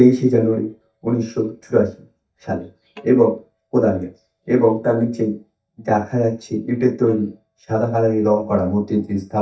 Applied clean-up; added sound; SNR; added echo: neural mask model DeepFilterNet 3.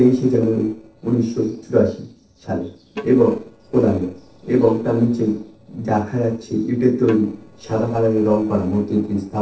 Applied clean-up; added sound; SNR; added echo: neural separator model SepFormer DNS4.